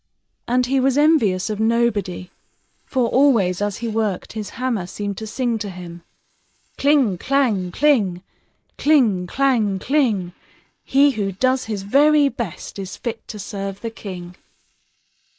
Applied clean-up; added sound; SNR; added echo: neural mask model Resemble Enhance denoiser.